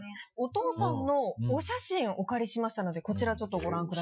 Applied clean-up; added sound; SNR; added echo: classical method Wiener filter.